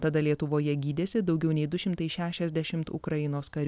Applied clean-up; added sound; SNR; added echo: none; none; none; none.